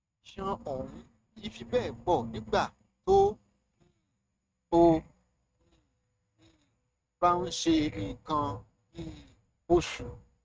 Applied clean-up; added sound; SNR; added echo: neural mask model RNNoise.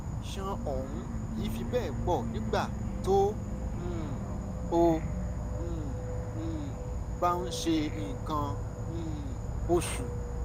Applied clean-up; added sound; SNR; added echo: none; Insect / Frog; 0 dB; none.